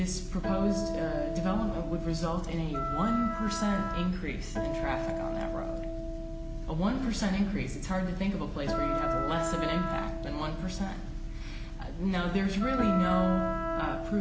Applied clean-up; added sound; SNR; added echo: none; Acoustic guitar + Wind instrument, woodwind instrument; 5 dB; none.